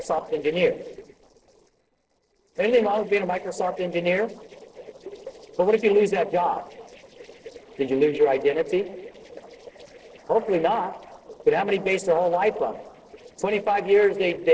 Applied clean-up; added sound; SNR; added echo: neural separator model SepFormer DNS4.